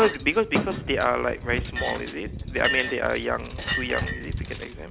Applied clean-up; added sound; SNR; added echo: none; Chink, clink + Cutlery, silverware; 4 dB; none.